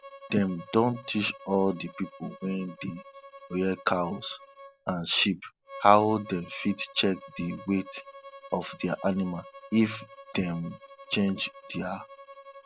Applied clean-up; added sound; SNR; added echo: none; Bowed string instrument; 18 dB; none.